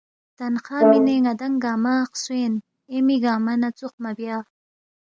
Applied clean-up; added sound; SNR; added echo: none; Brass instrument; 1 dB; none.